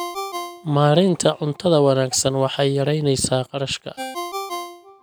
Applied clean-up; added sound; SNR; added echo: none; Ringtone; 14 dB; none.